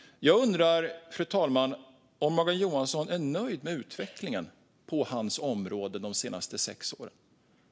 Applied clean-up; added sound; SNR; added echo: none; none; none; none.